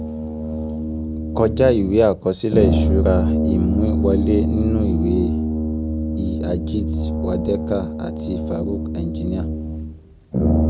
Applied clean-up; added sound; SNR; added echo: none; Brass instrument; -1 dB; none.